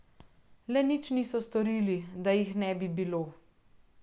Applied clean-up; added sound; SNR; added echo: none; none; none; none.